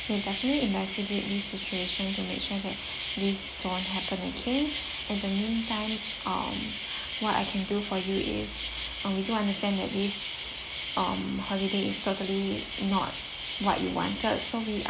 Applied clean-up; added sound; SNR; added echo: none; Insect; 4 dB; none.